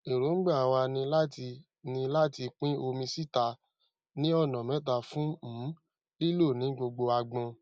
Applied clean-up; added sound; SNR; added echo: none; none; none; none.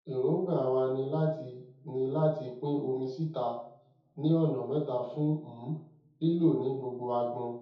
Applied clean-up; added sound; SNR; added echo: none; none; none; reverberation time 0.6 s.